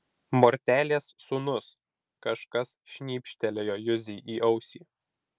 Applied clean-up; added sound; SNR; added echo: none; none; none; none.